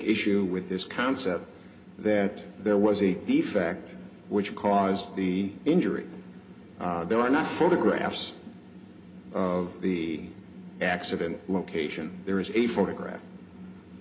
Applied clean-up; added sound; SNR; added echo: none; none; none; reverberation time 0.3 s.